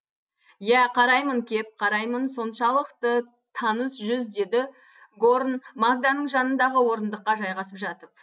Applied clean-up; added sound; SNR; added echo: none; none; none; none.